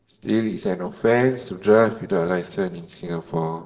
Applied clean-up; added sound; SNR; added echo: neural separator model SepFormer DNS4.